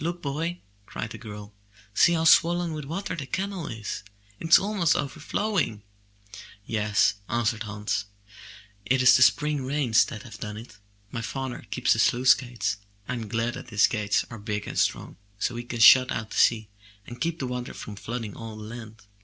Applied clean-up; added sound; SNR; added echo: none; none; none; none.